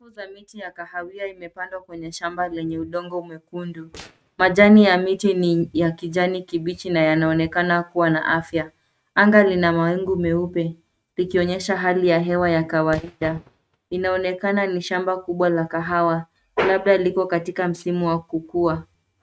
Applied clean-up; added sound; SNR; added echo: neural mask model RNNoise.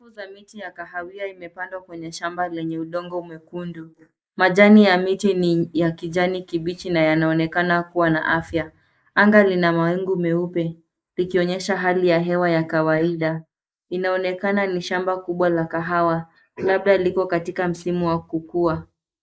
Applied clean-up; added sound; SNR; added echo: neural mask model Resemble Enhance denoiser.